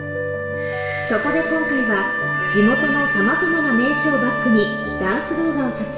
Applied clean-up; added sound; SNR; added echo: none; Wind instrument, woodwind instrument; 3 dB; reverberation time 2.2 s.